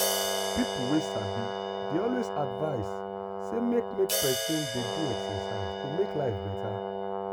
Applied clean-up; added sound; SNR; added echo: none; Brass instrument + Crash cymbal; -1 dB; none.